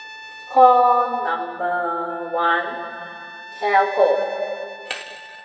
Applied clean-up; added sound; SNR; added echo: none; Trumpet; 19 dB; reverberation time 2.6 s.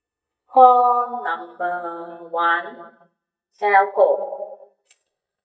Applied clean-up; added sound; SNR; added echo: neural mask model DeepFilterNet 3.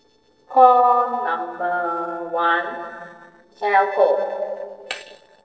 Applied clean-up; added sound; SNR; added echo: neural separator model SepFormer DNS4.